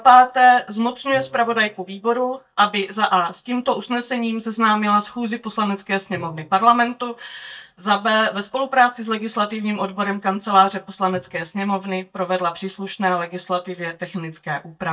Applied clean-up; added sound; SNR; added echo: neural mask model DeepFilterNet 3.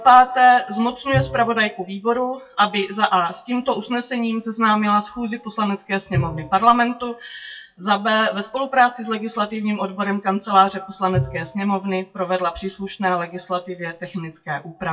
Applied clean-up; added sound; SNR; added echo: classical method WPE with log-MMSE.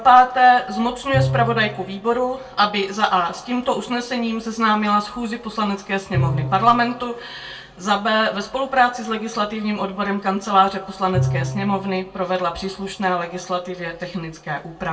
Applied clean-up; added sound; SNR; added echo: none; Bowed string instrument; 10 dB; reverberation time 0.2 s.